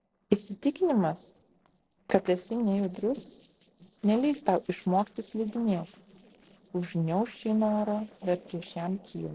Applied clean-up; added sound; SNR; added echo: neural separator model SepFormer DNS4.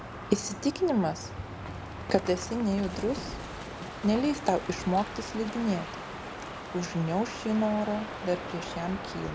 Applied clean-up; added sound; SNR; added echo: none; Crow; 8 dB; none.